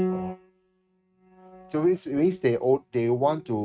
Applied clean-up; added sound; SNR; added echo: neural mask model RNNoise.